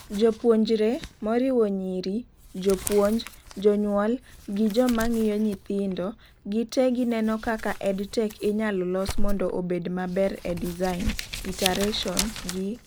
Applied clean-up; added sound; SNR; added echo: none; Crumpling, crinkling; 8 dB; none.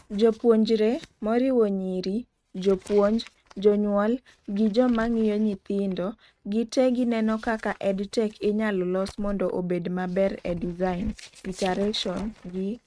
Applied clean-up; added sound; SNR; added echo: neural mask model RNNoise.